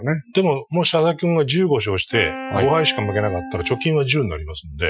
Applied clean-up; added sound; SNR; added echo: classical method Wiener filter.